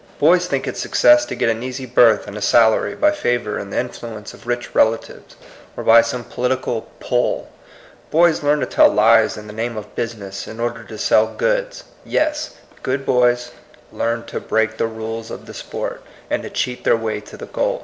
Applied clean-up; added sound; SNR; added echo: none; none; none; none.